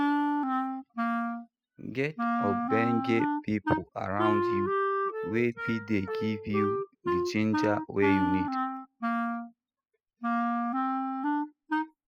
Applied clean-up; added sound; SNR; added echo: classical method spectral subtraction.